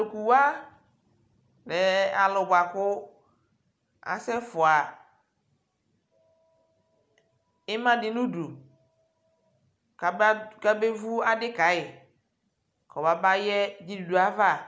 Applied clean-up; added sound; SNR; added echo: none; none; none; none.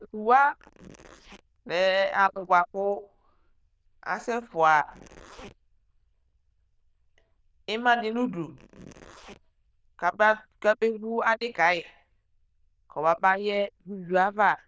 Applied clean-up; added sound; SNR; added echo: neural diffusion model UNIVERSE++.